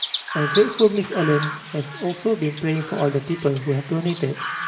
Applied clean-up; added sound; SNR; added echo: none; Chirp, tweet; 9 dB; reverberation time 1.0 s.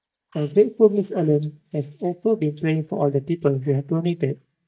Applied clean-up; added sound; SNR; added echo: neural mask model DeepFilterNet 3.